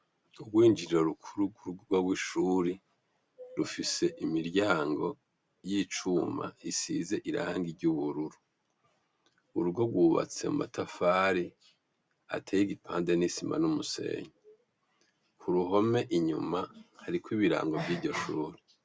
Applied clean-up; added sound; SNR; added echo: none; none; none; none.